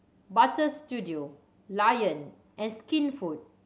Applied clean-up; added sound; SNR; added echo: none; none; none; none.